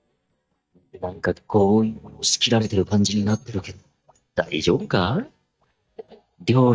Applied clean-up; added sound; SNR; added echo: neural mask model DeepFilterNet 3.